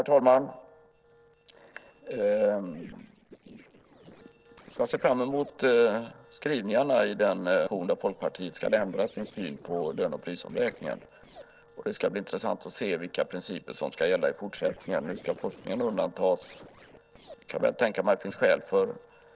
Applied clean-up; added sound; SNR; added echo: neural separator model SepFormer DNS4.